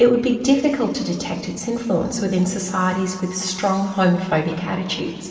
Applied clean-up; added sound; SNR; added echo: none; none; none; reverberation time 2.4 s.